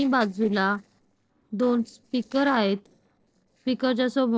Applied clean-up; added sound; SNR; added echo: neural separator model SepFormer DNS4.